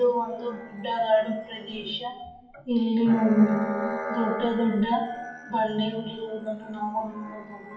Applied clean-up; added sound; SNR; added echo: classical method WPE with log-MMSE.